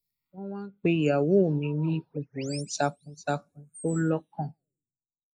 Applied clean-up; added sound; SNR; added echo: neural mask model Resemble Enhance denoiser.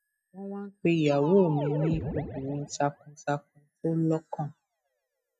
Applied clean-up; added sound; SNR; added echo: neural mask model DeepFilterNet 3.